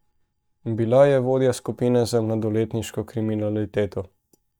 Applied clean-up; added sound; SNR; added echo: neural mask model DeepFilterNet 3.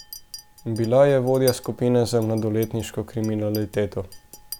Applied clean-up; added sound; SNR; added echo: none; Chink, clink; 20 dB; none.